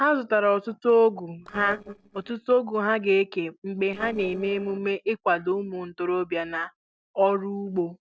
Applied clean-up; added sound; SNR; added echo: neural separator model SepFormer DNS4.